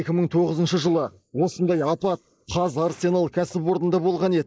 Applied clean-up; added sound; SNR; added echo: neural mask model Resemble Enhance denoiser.